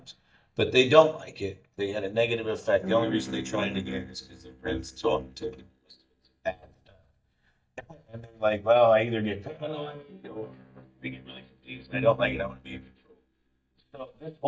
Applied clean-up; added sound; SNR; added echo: neural mask model DeepFilterNet 3.